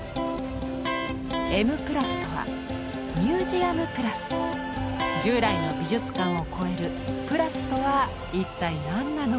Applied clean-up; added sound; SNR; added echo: none; Electric guitar; 3 dB; none.